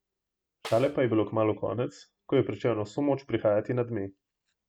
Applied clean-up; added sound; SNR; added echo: none; Snare drum; 19 dB; none.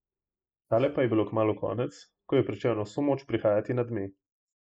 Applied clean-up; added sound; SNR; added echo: neural mask model Resemble Enhance denoiser.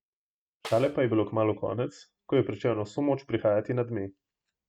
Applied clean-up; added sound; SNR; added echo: neural mask model RNNoise.